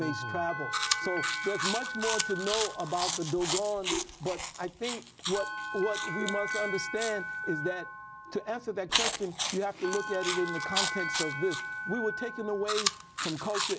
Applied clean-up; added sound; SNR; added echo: none; Chewing, mastication + Bell; 0 dB; none.